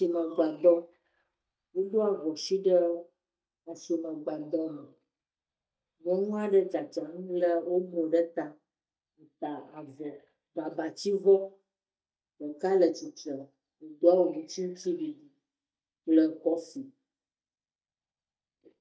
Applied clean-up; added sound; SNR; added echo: neural mask model DeepFilterNet 3.